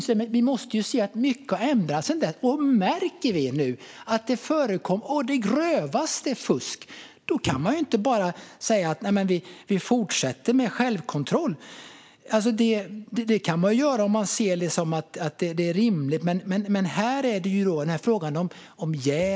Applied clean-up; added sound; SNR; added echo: none; none; none; none.